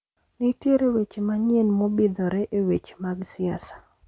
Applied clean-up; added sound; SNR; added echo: none; none; none; none.